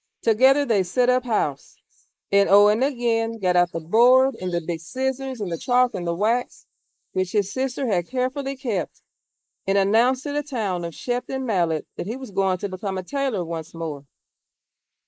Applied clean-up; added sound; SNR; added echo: neural mask model Resemble Enhance denoiser.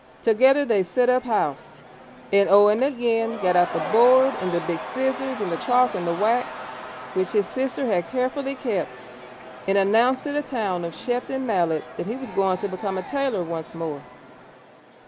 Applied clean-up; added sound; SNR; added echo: none; Crowd / Cheering; 13 dB; none.